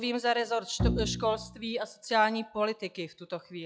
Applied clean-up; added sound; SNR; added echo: classical method log-MMSE.